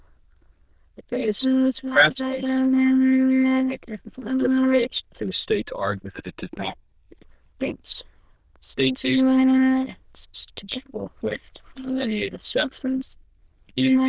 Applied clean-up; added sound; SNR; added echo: neural diffusion model UNIVERSE++.